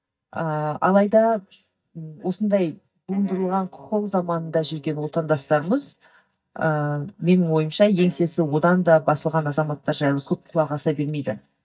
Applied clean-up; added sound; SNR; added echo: neural mask model DeepFilterNet 3.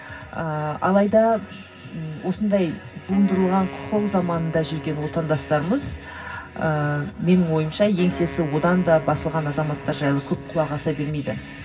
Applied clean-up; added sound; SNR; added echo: none; Wind instrument, woodwind instrument; 15 dB; reverberation time 0.4 s.